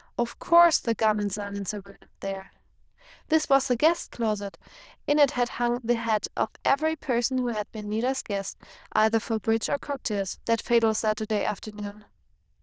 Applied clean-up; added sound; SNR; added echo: neural diffusion model UNIVERSE++.